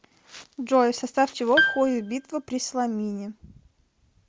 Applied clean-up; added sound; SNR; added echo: none; Piano; 2 dB; none.